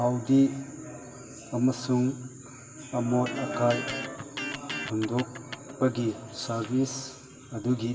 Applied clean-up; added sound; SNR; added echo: none; Electric guitar; 9 dB; reverberation time 2.0 s.